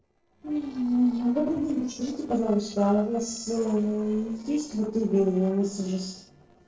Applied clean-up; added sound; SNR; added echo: neural separator model SepFormer DNS4.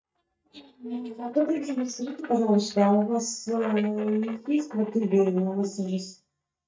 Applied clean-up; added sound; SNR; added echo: neural mask model DeepFilterNet 3.